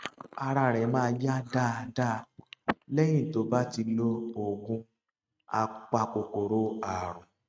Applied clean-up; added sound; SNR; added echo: neural mask model RNNoise.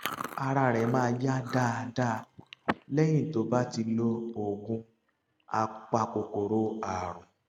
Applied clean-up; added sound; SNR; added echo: none; Chewing, mastication; 14 dB; none.